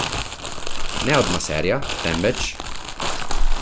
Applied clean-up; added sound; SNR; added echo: none; Crumpling, crinkling; -4 dB; none.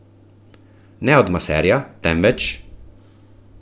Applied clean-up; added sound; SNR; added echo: none; none; none; none.